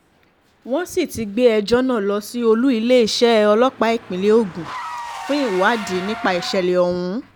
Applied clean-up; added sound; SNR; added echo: none; Engine / Car; 17 dB; none.